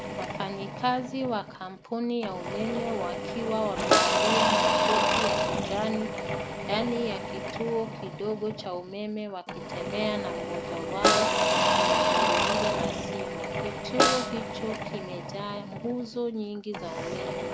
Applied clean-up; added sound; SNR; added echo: none; Engine / Drill / Mechanisms + Snare drum; -5 dB; none.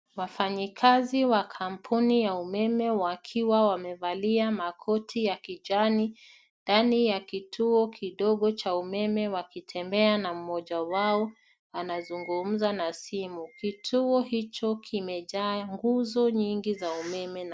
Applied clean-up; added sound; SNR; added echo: none; none; none; none.